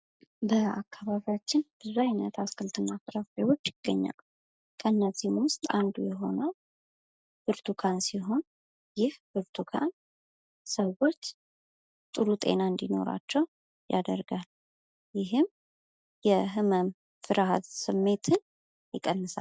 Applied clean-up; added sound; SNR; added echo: none; none; none; none.